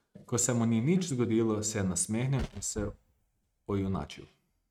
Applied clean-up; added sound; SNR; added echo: neural mask model RNNoise.